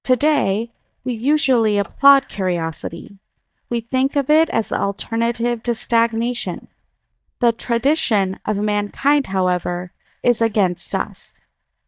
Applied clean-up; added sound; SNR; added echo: neural mask model DeepFilterNet 3.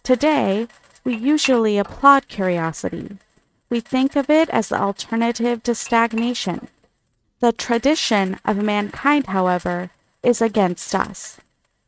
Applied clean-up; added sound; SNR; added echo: neural mask model RNNoise.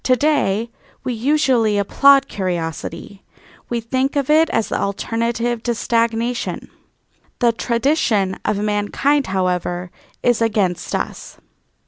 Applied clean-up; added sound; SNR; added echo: none; none; none; none.